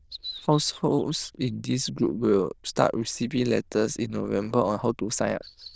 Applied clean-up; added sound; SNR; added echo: neural diffusion model UNIVERSE++.